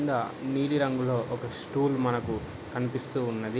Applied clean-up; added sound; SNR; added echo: none; none; none; none.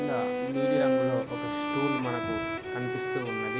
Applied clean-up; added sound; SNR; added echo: none; Bowed string instrument; -4 dB; none.